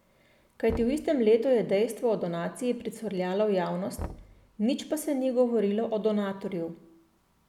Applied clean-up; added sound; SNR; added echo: none; Knock; 17 dB; none.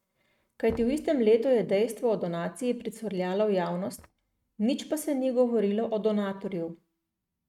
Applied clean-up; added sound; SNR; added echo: neural mask model RNNoise.